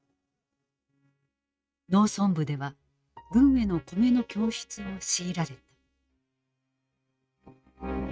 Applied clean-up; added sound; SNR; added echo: neural mask model RNNoise.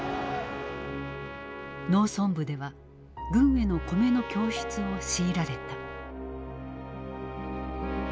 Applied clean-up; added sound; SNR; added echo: none; Trumpet; 15 dB; none.